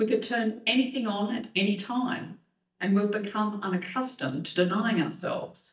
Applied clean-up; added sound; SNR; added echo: neural mask model DeepFilterNet 3.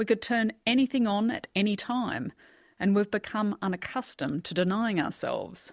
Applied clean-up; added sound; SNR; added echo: none; none; none; none.